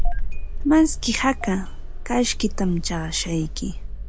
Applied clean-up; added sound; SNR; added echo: none; Engine starting; 1 dB; none.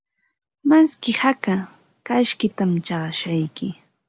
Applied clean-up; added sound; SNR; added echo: none; none; none; none.